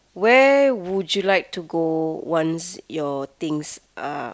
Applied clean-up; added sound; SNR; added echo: none; none; none; none.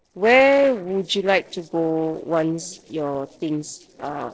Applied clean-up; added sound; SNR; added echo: neural separator model SepFormer DNS4.